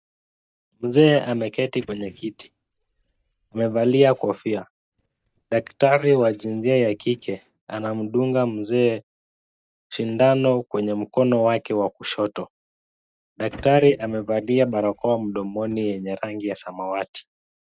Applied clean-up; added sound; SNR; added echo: neural mask model DeepFilterNet 3.